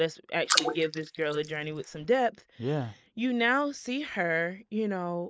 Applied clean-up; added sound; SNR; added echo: neural mask model Resemble Enhance denoiser.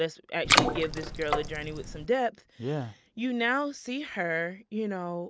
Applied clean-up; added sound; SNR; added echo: none; Water / Splash, splatter; -4 dB; none.